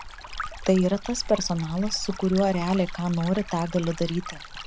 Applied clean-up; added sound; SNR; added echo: none; Stream; 11 dB; none.